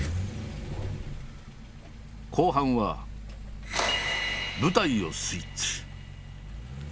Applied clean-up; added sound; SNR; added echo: none; Accelerating, revving, vroom; 7 dB; none.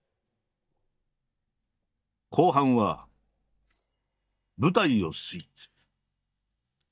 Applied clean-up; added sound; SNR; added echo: neural mask model DeepFilterNet 3.